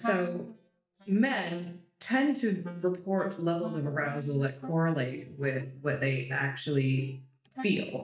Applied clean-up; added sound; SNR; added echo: neural mask model DeepFilterNet 3.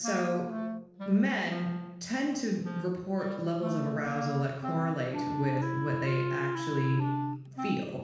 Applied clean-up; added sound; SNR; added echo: none; Wind instrument, woodwind instrument; 5 dB; reverberation time 1.1 s.